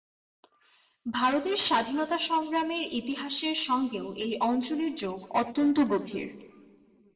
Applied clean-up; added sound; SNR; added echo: none; none; none; reverberation time 1.6 s.